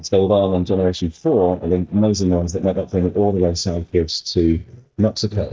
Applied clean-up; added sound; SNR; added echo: neural mask model DeepFilterNet 3.